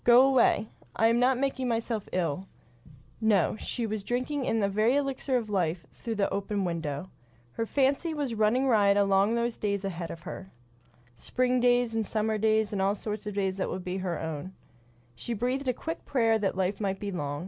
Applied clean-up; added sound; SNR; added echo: none; none; none; none.